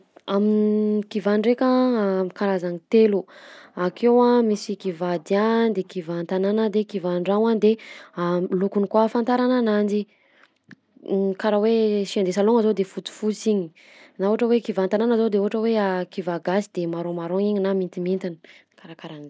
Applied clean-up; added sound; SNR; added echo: none; none; none; none.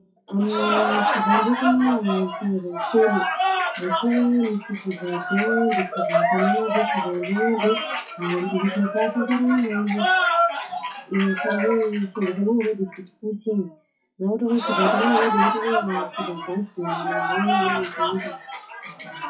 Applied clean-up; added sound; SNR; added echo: classical method WPE with log-MMSE.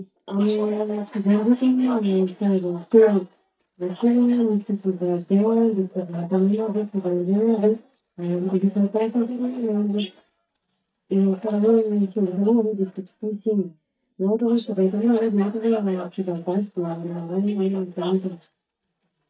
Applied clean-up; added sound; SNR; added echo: neural mask model DeepFilterNet 3.